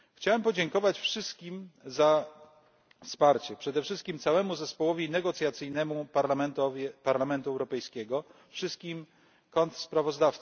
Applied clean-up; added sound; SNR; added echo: none; none; none; none.